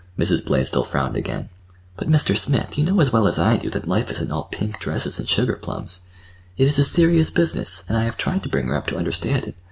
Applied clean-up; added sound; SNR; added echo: none; none; none; none.